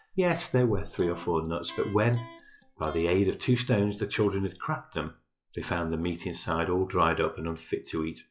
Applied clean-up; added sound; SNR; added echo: classical method log-MMSE.